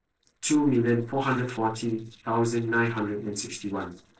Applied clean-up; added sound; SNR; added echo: neural separator model SepFormer DNS4.